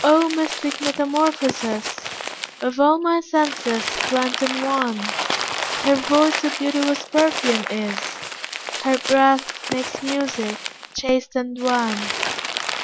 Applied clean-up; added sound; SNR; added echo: none; Crumpling, crinkling; 6 dB; none.